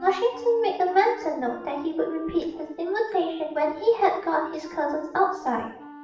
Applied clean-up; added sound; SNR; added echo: none; Wind instrument, woodwind instrument; 19 dB; reverberation time 0.6 s.